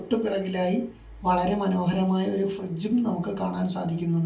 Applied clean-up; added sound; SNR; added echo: none; none; none; reverberation time 0.3 s.